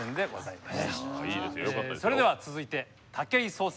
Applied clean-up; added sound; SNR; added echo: none; none; none; none.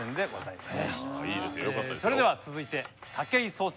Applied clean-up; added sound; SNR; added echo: none; Camera; 18 dB; none.